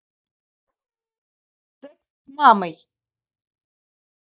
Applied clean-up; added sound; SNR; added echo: neural mask model DeepFilterNet 3.